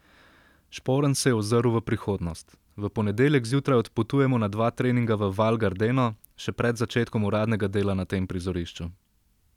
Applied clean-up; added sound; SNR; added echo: none; none; none; none.